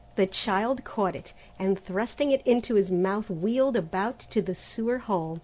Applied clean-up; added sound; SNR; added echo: none; none; none; none.